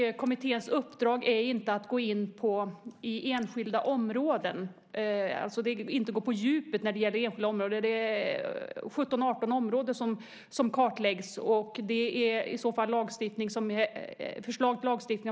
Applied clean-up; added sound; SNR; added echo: none; none; none; none.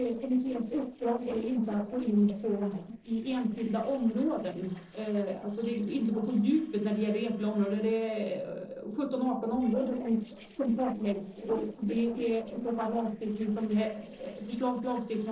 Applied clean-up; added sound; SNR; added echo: neural separator model SepFormer DNS4.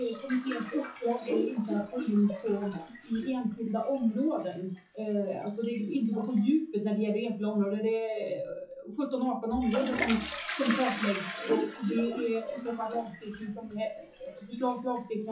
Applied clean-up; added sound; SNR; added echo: classical method WPE with log-MMSE.